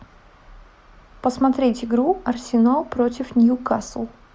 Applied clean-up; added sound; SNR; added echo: none; none; none; none.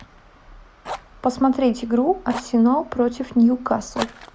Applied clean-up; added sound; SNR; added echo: none; Fire; 16 dB; none.